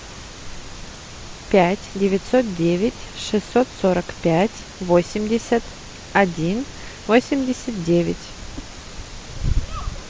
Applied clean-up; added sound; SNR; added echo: none; none; none; none.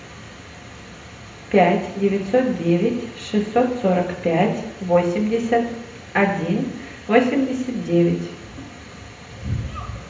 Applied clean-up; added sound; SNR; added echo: none; none; none; reverberation time 0.7 s.